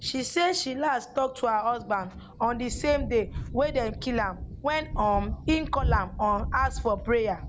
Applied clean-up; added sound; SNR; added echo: none; Thunder; 7 dB; none.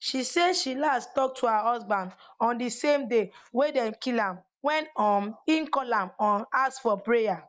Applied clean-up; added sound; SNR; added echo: neural mask model Resemble Enhance denoiser.